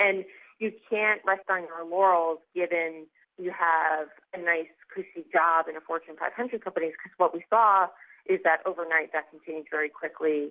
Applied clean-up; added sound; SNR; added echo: none; none; none; none.